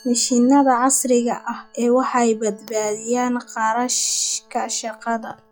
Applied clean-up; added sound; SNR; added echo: classical method log-MMSE.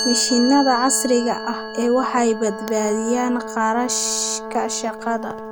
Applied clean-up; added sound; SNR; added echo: none; Brass instrument + Chime; 9 dB; none.